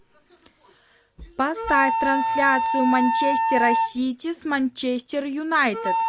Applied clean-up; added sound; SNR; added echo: none; Wind instrument, woodwind instrument; 1 dB; none.